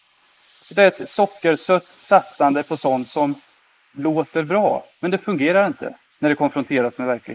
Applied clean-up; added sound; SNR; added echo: neural mask model Resemble Enhance denoiser.